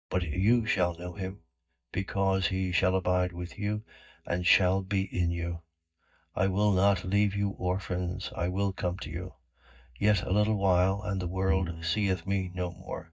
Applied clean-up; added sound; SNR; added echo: neural mask model DeepFilterNet 3.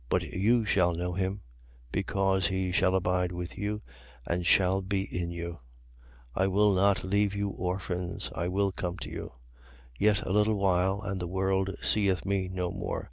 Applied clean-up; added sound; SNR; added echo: none; none; none; none.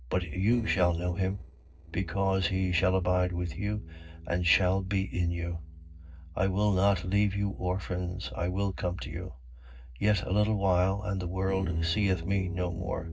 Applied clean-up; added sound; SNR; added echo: neural separator model SepFormer DNS4.